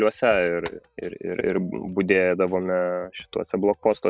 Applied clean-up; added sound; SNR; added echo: neural mask model RNNoise.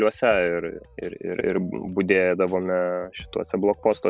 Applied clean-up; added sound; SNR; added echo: none; none; none; none.